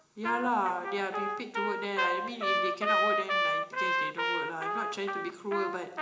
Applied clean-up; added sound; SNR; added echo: none; Trumpet; -3 dB; reverberation time 0.8 s.